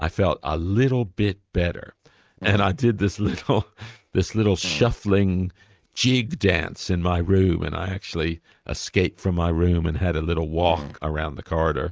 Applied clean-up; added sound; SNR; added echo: neural mask model RNNoise.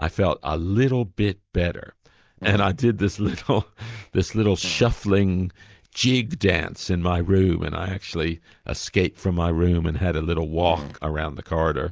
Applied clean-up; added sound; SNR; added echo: neural mask model DeepFilterNet 3.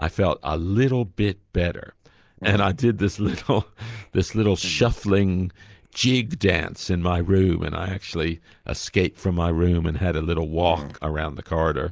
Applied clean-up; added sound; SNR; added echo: neural mask model Resemble Enhance denoiser.